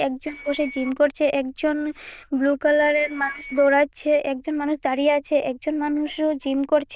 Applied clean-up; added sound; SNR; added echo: neural diffusion model UNIVERSE++.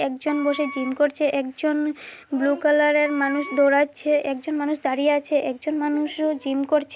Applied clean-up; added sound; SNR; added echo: none; Wind instrument, woodwind instrument; 15 dB; none.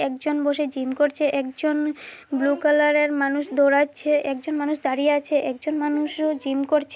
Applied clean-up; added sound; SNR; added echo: none; none; none; none.